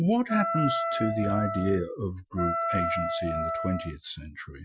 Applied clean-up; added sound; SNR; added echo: classical method Wiener filter.